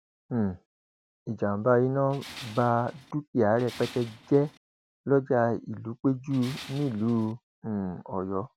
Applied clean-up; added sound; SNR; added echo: none; Tools; 17 dB; none.